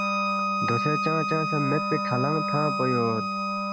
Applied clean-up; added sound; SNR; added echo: none; Bowed string instrument + Wind instrument, woodwind instrument; -1 dB; none.